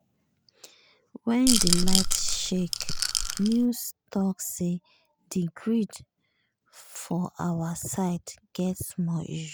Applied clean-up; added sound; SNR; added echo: none; Rattle / Rattle (instrument); -4 dB; none.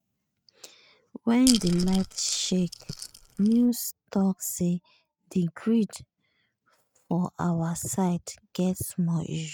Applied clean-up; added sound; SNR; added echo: neural mask model RNNoise.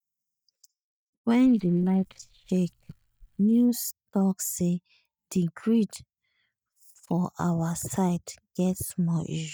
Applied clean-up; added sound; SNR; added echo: neural mask model DeepFilterNet 3.